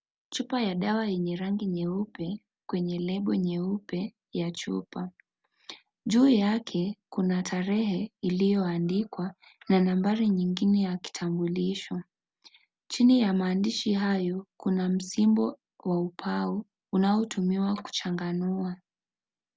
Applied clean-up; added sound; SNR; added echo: none; none; none; none.